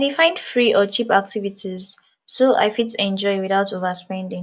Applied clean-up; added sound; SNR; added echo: none; none; none; none.